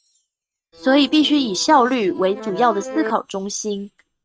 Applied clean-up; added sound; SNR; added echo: neural mask model RNNoise.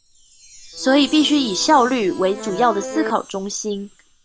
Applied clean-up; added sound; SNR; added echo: none; Chime + Accordion; 14 dB; none.